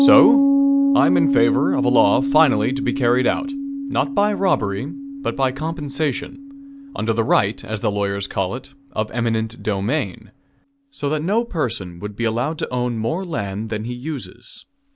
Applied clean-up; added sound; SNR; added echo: none; Piano; 2 dB; none.